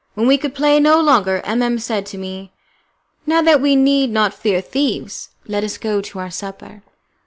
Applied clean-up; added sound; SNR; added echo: none; none; none; none.